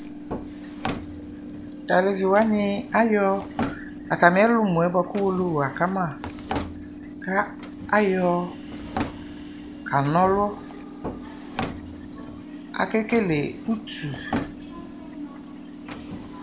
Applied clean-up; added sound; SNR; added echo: none; Drawer open or close + Subway, metro, underground / Train; 9 dB; none.